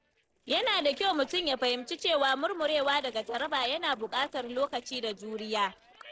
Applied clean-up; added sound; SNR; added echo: neural separator model SepFormer DNS4.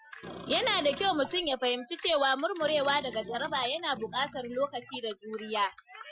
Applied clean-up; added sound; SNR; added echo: classical method Wiener filter.